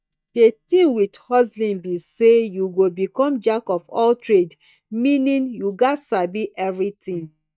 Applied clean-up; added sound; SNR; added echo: neural mask model DeepFilterNet 3.